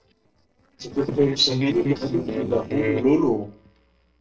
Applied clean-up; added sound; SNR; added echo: neural separator model SepFormer DNS4.